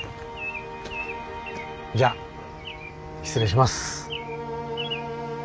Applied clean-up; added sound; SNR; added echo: none; Bird vocalization, bird call, bird song; 11 dB; none.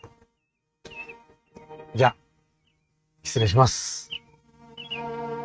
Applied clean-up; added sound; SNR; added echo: neural mask model RNNoise.